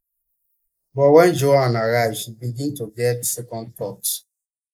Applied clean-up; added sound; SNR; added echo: neural mask model Resemble Enhance denoiser.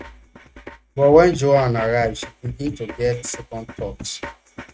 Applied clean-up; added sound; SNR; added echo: neural mask model RNNoise.